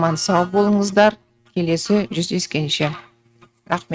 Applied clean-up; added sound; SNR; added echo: neural mask model RNNoise.